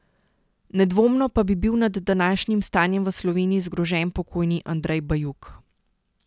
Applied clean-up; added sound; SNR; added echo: none; none; none; none.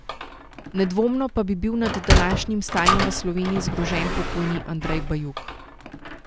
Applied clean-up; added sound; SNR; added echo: none; Sliding door; 1 dB; none.